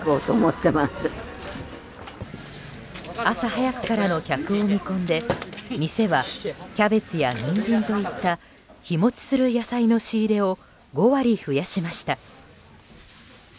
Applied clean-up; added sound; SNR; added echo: none; none; none; none.